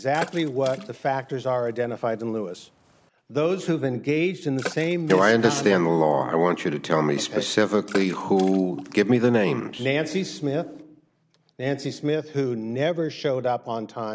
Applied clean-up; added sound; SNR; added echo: none; Water / Splash, splatter; 17 dB; none.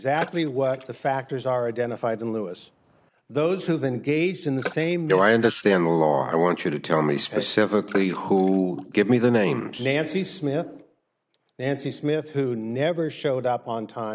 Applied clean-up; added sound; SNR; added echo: neural mask model Resemble Enhance denoiser.